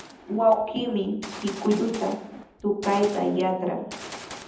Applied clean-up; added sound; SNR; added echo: none; Gunshot, gunfire; 15 dB; reverberation time 0.8 s.